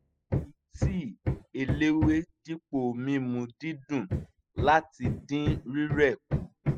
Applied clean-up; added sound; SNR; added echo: classical method spectral subtraction.